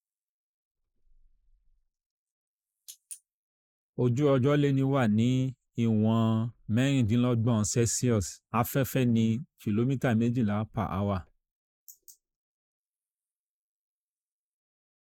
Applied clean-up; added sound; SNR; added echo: neural mask model Resemble Enhance denoiser.